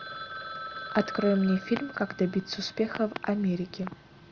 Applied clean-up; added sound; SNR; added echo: none; Telephone; 13 dB; none.